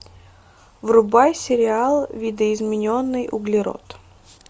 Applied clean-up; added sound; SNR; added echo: none; none; none; none.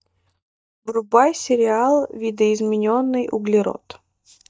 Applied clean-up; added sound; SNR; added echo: neural mask model DeepFilterNet 3.